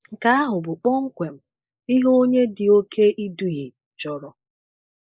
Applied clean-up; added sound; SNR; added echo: neural mask model Resemble Enhance denoiser.